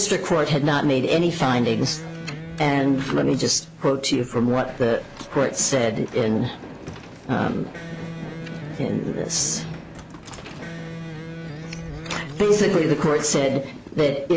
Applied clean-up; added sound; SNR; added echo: none; Train + Electric guitar; 13 dB; none.